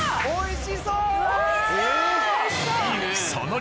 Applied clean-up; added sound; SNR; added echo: none; none; none; none.